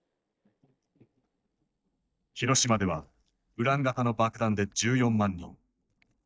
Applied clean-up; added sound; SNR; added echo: neural mask model DeepFilterNet 3.